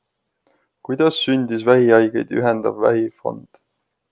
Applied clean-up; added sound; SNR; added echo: none; none; none; none.